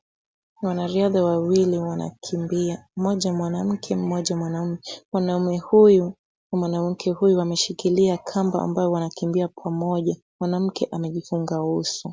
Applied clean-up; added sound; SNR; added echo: none; none; none; none.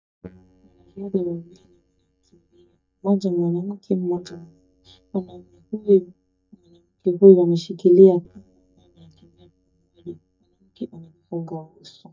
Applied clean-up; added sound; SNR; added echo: neural mask model DeepFilterNet 3.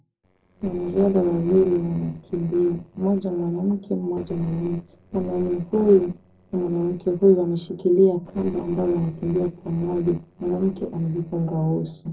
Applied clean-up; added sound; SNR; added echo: neural separator model SepFormer DNS4.